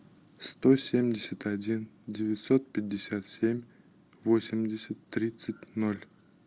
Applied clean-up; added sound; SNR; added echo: none; none; none; none.